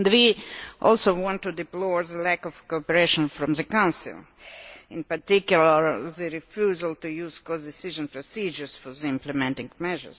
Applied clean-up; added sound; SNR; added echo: none; none; none; none.